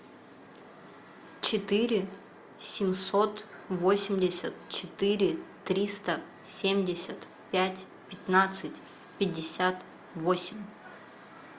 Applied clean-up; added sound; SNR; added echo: none; none; none; none.